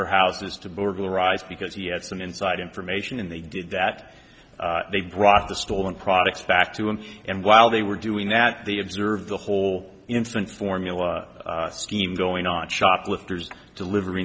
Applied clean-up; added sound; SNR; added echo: none; Knock; 20 dB; none.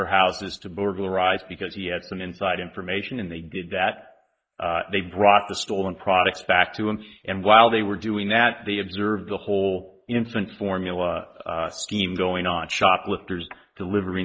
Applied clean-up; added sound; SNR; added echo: neural mask model Resemble Enhance denoiser.